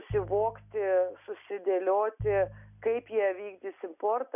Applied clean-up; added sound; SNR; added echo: none; Piano; 16 dB; none.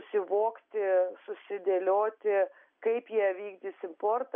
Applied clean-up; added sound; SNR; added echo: none; none; none; none.